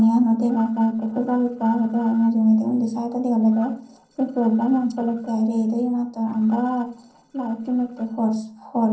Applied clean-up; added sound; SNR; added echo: neural separator model SepFormer DNS4.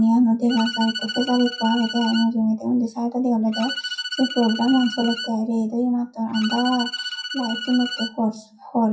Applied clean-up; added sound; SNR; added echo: classical method WPE with log-MMSE.